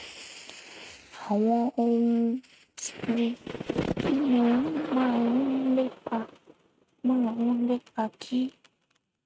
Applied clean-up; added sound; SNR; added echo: neural mask model RNNoise.